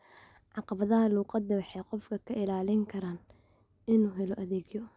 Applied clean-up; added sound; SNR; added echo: none; none; none; none.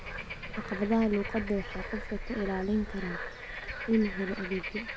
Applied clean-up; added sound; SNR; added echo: none; Bird / Frog; 6 dB; none.